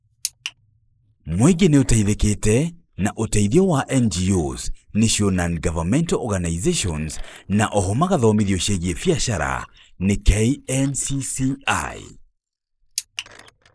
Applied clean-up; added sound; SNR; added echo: neural mask model Resemble Enhance denoiser.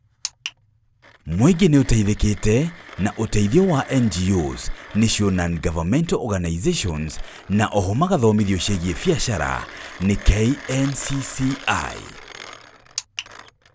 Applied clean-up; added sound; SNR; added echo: none; Mechanisms; 19 dB; none.